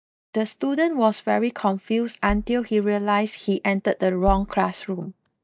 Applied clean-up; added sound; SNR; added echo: neural mask model DeepFilterNet 3.